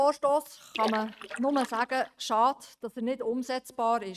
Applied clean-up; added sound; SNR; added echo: neural mask model RNNoise.